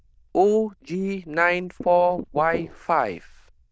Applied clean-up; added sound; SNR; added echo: neural diffusion model UNIVERSE++.